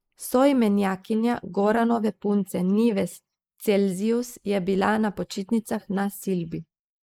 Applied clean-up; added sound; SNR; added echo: neural mask model Resemble Enhance denoiser.